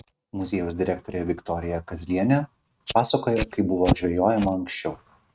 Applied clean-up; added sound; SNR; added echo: neural mask model RNNoise.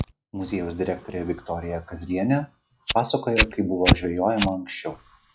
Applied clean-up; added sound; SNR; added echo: classical method log-MMSE.